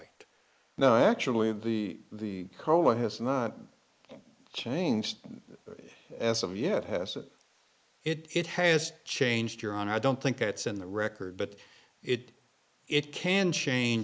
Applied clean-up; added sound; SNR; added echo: neural mask model Resemble Enhance denoiser.